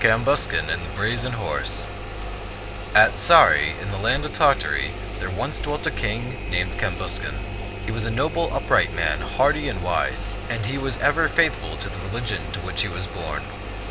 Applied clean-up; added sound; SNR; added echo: none; Engine; 6 dB; none.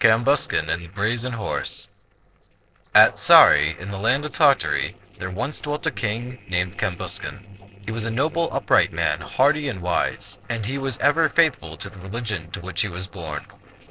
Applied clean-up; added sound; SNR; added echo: neural separator model SepFormer DNS4.